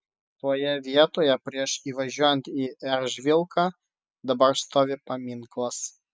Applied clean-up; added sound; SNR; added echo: none; none; none; none.